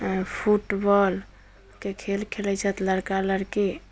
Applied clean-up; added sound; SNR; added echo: none; none; none; none.